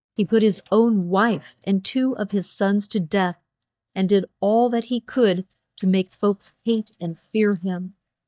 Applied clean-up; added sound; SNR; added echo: neural mask model DeepFilterNet 3.